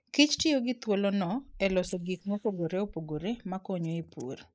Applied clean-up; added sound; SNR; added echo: neural mask model Resemble Enhance denoiser.